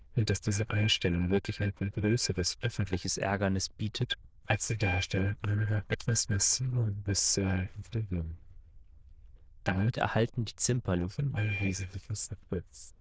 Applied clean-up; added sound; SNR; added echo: neural diffusion model UNIVERSE++.